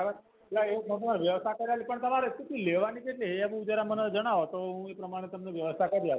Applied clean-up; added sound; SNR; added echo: none; none; none; none.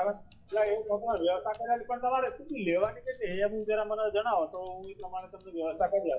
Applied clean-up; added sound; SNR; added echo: classical method WPE with log-MMSE.